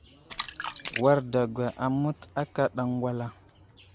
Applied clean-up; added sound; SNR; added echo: none; Splash, splatter; 12 dB; none.